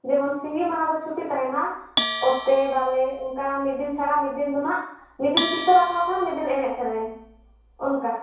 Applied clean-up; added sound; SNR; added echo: none; Bell; 7 dB; reverberation time 0.6 s.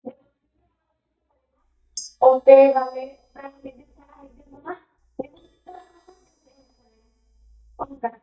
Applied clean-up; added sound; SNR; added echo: neural mask model DeepFilterNet 3.